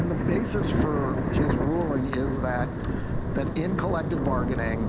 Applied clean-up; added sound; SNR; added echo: none; Thunder; -2 dB; none.